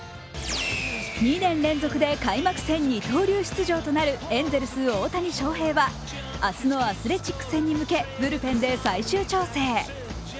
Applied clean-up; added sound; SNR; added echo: none; Gunshot, gunfire; 18 dB; none.